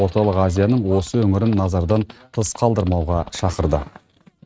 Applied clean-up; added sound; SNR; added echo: neural mask model RNNoise.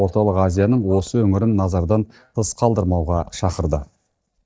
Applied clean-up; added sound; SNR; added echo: neural mask model DeepFilterNet 3.